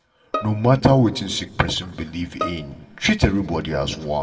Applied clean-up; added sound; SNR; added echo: none; Bowed string instrument; 13 dB; reverberation time 1.2 s.